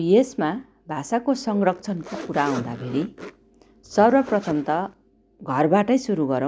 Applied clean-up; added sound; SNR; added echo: none; Zipper (clothing); 15 dB; none.